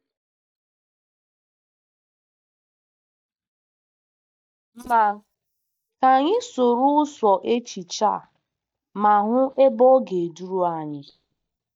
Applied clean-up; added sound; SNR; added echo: neural mask model DeepFilterNet 3.